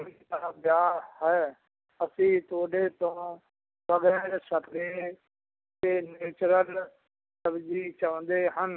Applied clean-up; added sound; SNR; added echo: none; none; none; none.